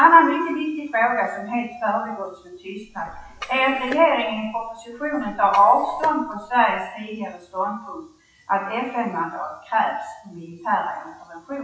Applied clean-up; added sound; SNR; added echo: classical method WPE with log-MMSE.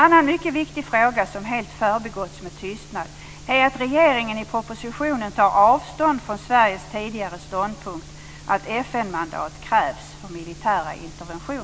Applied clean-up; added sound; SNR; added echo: none; none; none; none.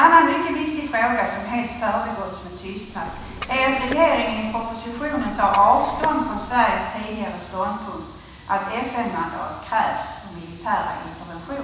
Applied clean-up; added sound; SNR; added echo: none; Liquid; 13 dB; reverberation time 1.1 s.